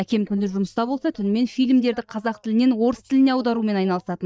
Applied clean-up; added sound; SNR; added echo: neural mask model DeepFilterNet 3.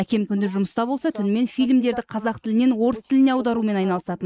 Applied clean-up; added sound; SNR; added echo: neural mask model Resemble Enhance denoiser.